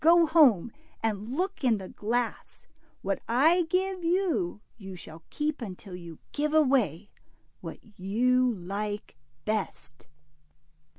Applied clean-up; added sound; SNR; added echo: none; none; none; none.